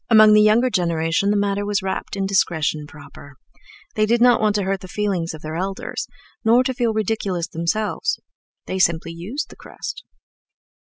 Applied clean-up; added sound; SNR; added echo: none; none; none; none.